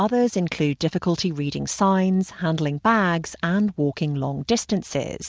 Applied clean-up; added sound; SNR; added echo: none; none; none; none.